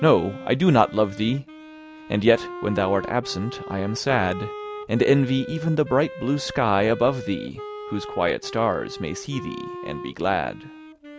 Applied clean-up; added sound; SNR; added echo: none; Wind instrument, woodwind instrument; 13 dB; none.